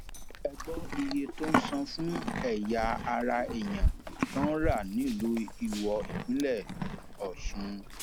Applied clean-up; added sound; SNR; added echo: none; Livestock, farm animals, working animals; 2 dB; none.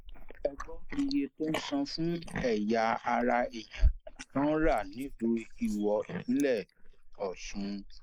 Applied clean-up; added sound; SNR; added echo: neural mask model Resemble Enhance denoiser.